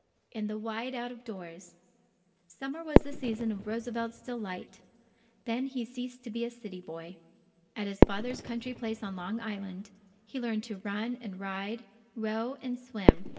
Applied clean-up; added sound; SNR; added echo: none; Fireworks; -3 dB; reverberation time 1.5 s.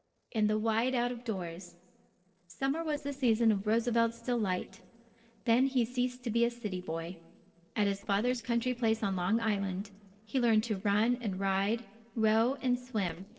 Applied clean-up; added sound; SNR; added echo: neural separator model SepFormer DNS4.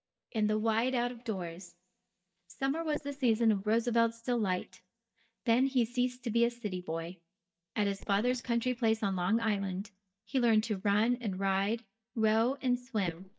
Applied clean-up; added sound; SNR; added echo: neural mask model DeepFilterNet 3.